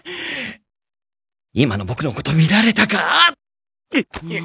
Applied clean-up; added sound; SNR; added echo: none; none; none; none.